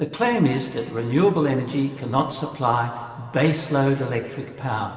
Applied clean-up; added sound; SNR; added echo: none; none; none; reverberation time 2.3 s.